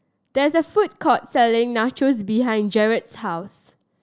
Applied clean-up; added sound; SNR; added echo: none; none; none; none.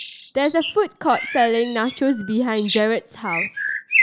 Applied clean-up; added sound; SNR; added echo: none; Bird; 6 dB; none.